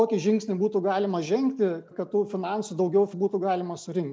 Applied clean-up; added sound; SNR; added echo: none; none; none; none.